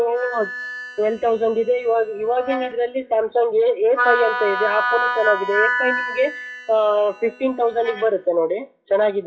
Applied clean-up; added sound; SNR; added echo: classical method WPE with log-MMSE.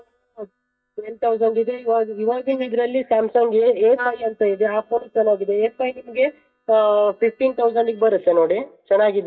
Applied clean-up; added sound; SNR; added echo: neural mask model DeepFilterNet 3.